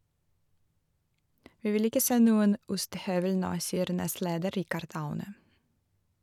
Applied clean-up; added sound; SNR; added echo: none; none; none; none.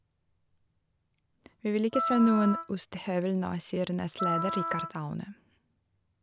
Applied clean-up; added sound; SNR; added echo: none; Wind instrument, woodwind instrument; 5 dB; none.